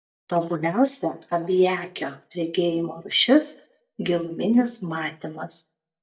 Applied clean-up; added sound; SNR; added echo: neural mask model DeepFilterNet 3.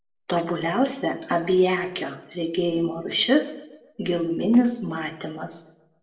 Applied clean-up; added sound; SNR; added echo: neural separator model SepFormer DNS4.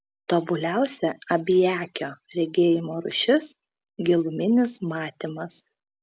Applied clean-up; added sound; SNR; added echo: none; none; none; none.